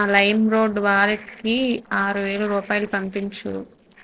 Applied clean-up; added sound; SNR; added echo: neural separator model SepFormer DNS4.